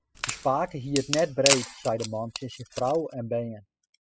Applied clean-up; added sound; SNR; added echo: classical method spectral subtraction.